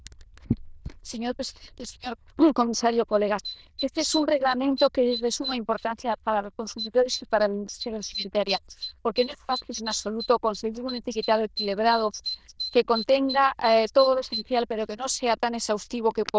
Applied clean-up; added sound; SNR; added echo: neural diffusion model UNIVERSE++.